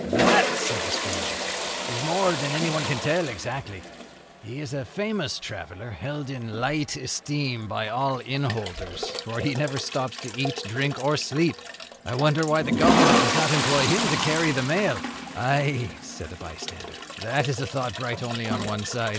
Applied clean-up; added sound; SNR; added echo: none; Toilet flush; 2 dB; none.